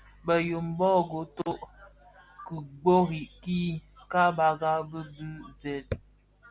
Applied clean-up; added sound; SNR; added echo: none; none; none; none.